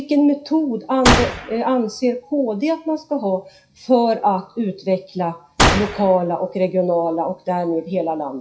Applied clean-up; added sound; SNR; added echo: classical method WPE with log-MMSE.